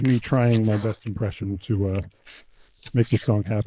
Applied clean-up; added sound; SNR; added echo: neural mask model Resemble Enhance denoiser.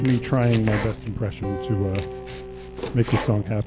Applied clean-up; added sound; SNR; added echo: none; Domestic sounds, home sounds; 12 dB; none.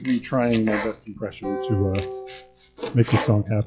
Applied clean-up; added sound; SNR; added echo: classical method log-MMSE.